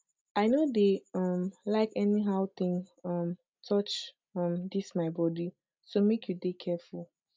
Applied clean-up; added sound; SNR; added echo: none; none; none; none.